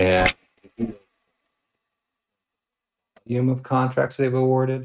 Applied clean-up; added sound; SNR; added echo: neural mask model RNNoise.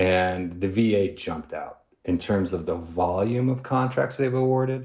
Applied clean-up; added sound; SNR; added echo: none; none; none; none.